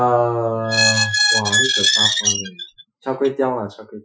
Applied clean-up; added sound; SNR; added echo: classical method Wiener filter.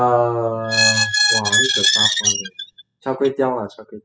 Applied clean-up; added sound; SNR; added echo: classical method spectral subtraction.